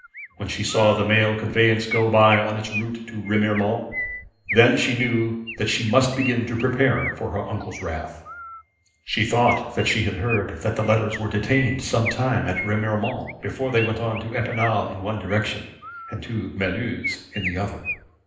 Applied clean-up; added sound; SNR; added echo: none; Chirp, tweet; 12 dB; reverberation time 0.8 s.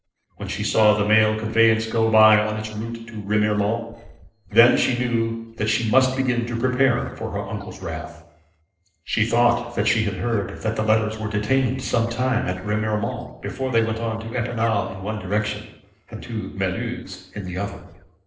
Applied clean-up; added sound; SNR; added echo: neural separator model SepFormer DNS4.